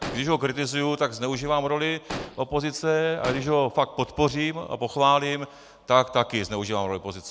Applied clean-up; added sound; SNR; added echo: none; Explosion; 13 dB; none.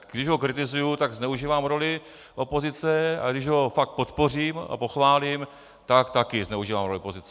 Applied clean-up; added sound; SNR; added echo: none; none; none; none.